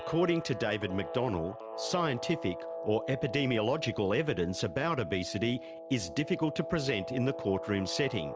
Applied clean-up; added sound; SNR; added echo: none; Guitar; 9 dB; none.